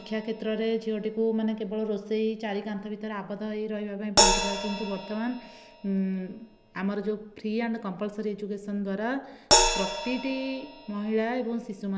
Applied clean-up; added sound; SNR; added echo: none; Crash cymbal; 1 dB; none.